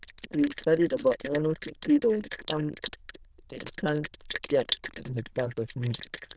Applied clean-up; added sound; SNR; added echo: neural diffusion model UNIVERSE++.